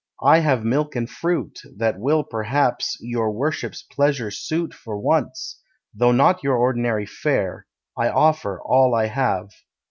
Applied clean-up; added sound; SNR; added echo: none; none; none; none.